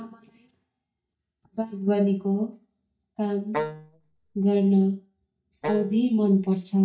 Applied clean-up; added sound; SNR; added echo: neural mask model DeepFilterNet 3.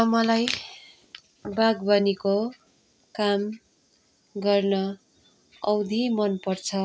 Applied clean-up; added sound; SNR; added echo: none; none; none; none.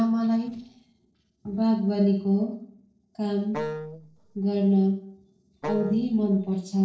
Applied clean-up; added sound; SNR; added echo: neural separator model SepFormer DNS4.